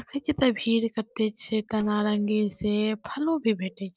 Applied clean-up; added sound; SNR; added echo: neural separator model SepFormer DNS4.